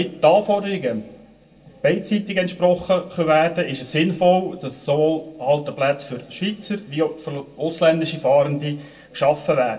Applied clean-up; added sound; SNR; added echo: none; none; none; reverberation time 0.2 s.